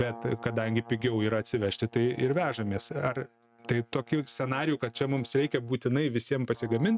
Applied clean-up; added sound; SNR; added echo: neural mask model RNNoise.